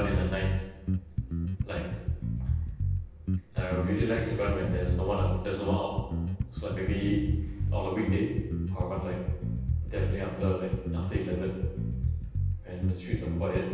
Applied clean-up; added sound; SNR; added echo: none; Bass guitar; -2 dB; reverberation time 1.1 s.